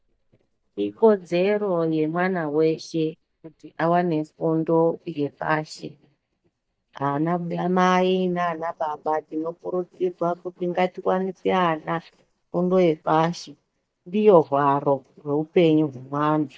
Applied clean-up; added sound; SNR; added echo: neural mask model DeepFilterNet 3.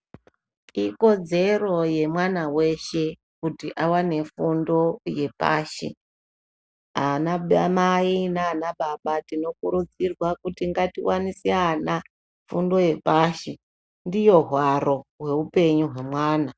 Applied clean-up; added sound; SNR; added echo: none; none; none; none.